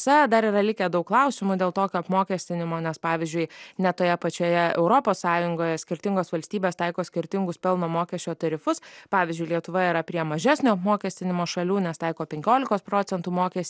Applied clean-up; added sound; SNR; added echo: none; none; none; none.